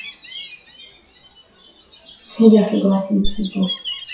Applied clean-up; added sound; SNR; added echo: classical method WPE with log-MMSE.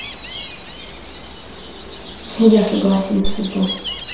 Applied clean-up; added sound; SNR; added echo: none; Gull, seagull; 7 dB; reverberation time 0.7 s.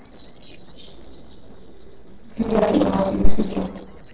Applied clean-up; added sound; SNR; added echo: neural separator model SepFormer DNS4.